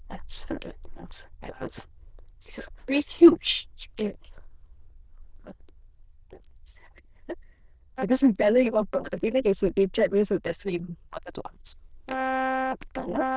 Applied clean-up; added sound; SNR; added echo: neural diffusion model UNIVERSE++.